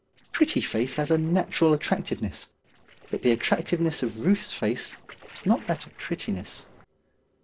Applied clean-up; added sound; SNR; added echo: neural separator model SepFormer DNS4.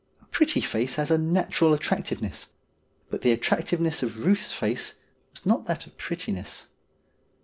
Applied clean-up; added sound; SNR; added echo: none; none; none; none.